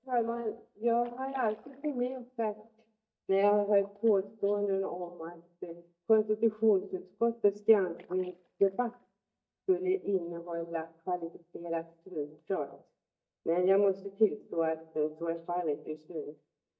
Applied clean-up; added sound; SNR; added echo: neural mask model DeepFilterNet 3.